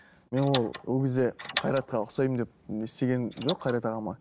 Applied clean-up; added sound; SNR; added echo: neural mask model Resemble Enhance denoiser.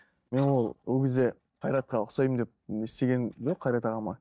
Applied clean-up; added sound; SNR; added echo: neural mask model DeepFilterNet 3.